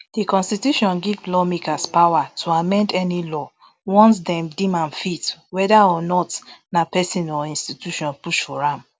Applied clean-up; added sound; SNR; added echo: none; none; none; none.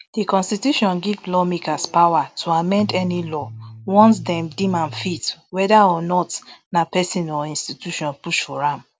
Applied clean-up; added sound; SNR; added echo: none; Bass guitar; 15 dB; none.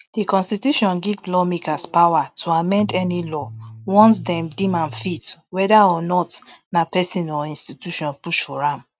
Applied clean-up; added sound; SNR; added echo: neural mask model RNNoise.